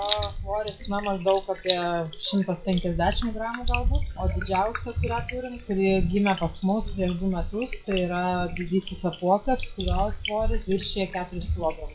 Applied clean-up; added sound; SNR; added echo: classical method WPE with log-MMSE.